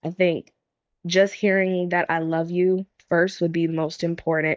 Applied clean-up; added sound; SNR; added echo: neural mask model DeepFilterNet 3.